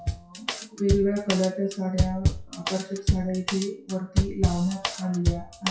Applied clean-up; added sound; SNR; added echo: classical method WPE with log-MMSE.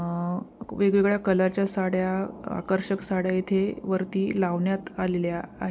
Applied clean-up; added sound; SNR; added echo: none; none; none; none.